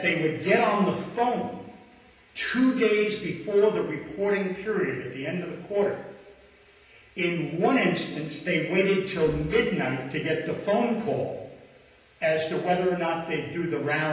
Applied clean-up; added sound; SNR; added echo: none; none; none; reverberation time 0.9 s.